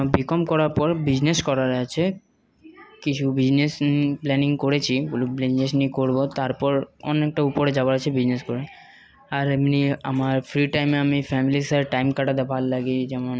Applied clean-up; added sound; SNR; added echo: none; none; none; none.